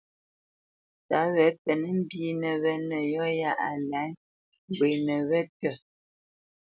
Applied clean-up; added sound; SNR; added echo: none; none; none; none.